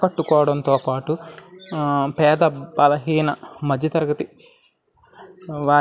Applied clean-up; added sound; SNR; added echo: none; none; none; none.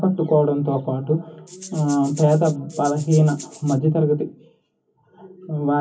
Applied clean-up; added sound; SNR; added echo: none; Rattle (instrument); 19 dB; reverberation time 0.3 s.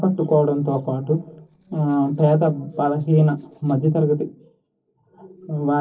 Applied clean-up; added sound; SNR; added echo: neural separator model SepFormer DNS4.